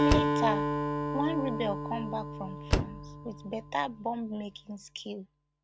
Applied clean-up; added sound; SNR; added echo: none; Acoustic guitar + Slam; -3 dB; none.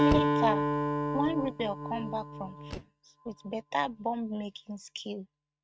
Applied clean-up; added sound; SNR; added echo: neural mask model RNNoise.